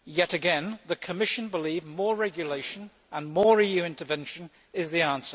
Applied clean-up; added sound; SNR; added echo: none; none; none; none.